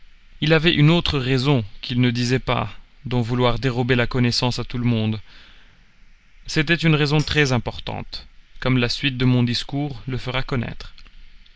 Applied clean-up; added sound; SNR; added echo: neural mask model Resemble Enhance denoiser.